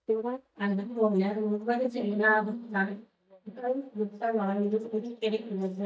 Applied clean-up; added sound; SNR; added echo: neural mask model DeepFilterNet 3.